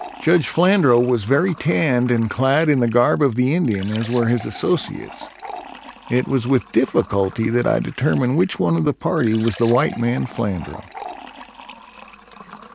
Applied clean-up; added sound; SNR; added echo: none; Fill (with liquid); 19 dB; none.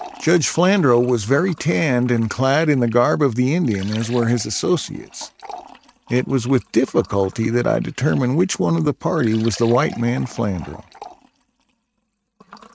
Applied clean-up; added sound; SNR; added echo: neural mask model RNNoise.